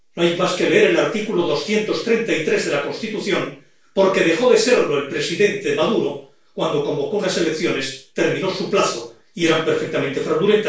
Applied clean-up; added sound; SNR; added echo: none; none; none; reverberation time 0.4 s.